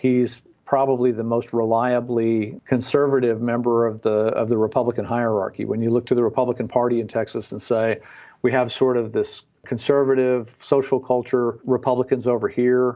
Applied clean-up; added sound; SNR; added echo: none; none; none; none.